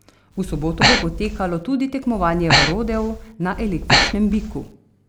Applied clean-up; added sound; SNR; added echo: none; Breathing; -1 dB; none.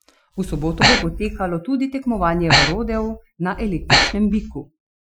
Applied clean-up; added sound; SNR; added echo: classical method Wiener filter.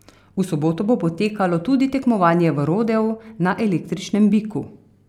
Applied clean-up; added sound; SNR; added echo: none; none; none; none.